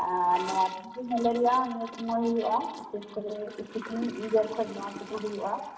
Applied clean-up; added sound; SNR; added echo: none; Toilet flush / Gurgling; 15 dB; reverberation time 1.2 s.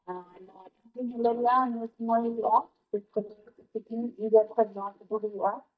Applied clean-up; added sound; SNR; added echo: neural mask model DeepFilterNet 3.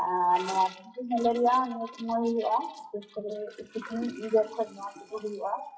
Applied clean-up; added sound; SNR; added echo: classical method WPE with log-MMSE.